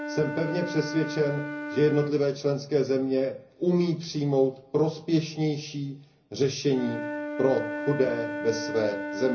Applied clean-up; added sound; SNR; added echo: none; Wind instrument, woodwind instrument; 9 dB; reverberation time 0.5 s.